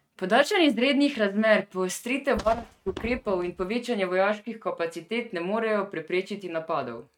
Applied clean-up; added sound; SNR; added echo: neural mask model RNNoise.